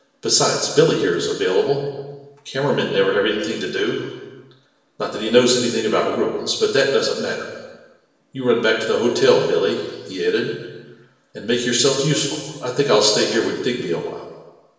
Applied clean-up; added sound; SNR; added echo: none; none; none; reverberation time 1.2 s.